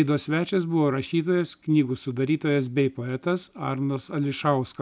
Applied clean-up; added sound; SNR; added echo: none; none; none; none.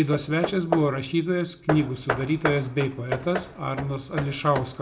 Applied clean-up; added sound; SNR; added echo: none; Hammer / Wood; 7 dB; reverberation time 0.4 s.